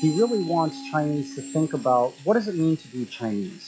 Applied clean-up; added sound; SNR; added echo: classical method log-MMSE.